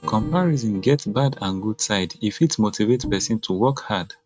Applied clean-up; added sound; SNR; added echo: neural mask model RNNoise.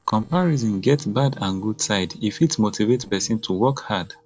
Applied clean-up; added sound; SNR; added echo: neural separator model SepFormer DNS4.